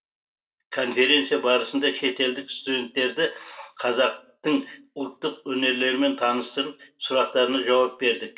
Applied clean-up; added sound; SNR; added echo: none; none; none; reverberation time 0.2 s.